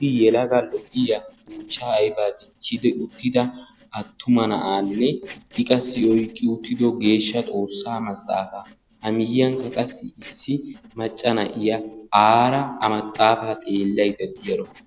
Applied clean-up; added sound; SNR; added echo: neural separator model SepFormer DNS4.